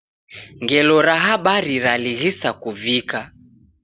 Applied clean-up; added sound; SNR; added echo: none; none; none; none.